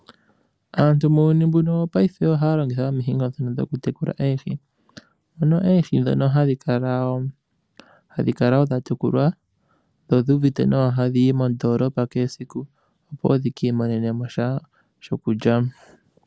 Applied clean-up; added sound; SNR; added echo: none; none; none; none.